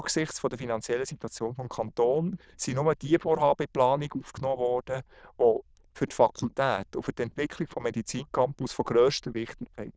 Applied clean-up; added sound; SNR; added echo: neural diffusion model UNIVERSE++.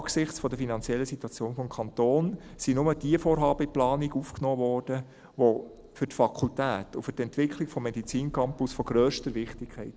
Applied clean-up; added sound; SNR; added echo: none; Purr; 20 dB; none.